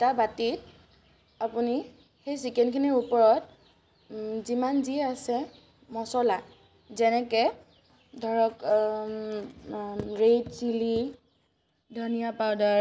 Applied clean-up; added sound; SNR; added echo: none; none; none; none.